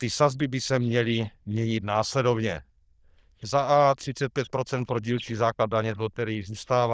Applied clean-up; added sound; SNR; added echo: neural diffusion model UNIVERSE++.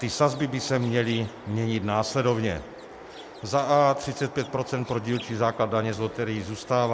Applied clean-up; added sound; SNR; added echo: none; Chirp, tweet; 16 dB; none.